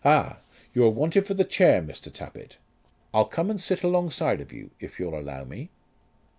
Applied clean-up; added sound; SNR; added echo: none; none; none; none.